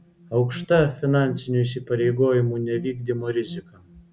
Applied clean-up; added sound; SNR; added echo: none; Alarm; 18 dB; none.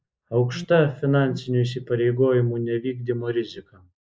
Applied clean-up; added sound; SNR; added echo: neural mask model Resemble Enhance denoiser.